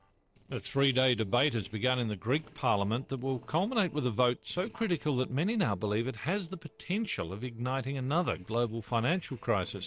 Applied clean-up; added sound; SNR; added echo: neural separator model SepFormer DNS4.